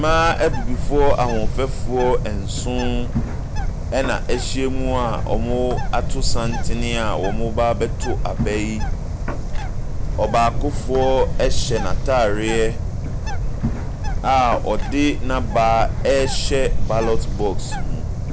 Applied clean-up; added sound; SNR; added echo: none; Bird; -2 dB; none.